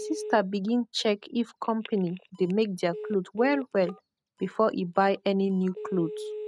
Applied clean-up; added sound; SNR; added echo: neural mask model RNNoise.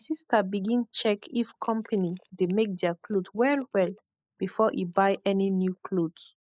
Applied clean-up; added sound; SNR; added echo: neural mask model Resemble Enhance denoiser.